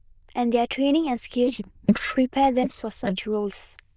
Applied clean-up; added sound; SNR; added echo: neural diffusion model UNIVERSE++.